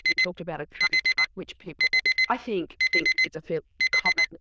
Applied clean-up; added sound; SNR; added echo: neural diffusion model UNIVERSE++.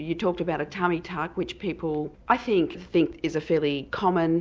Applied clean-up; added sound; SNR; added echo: none; none; none; none.